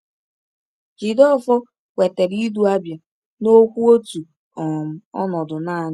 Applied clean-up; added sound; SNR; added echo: none; none; none; none.